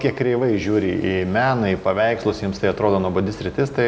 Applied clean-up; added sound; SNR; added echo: none; none; none; none.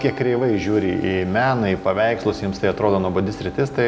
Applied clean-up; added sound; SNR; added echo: none; Musical instrument; 17 dB; none.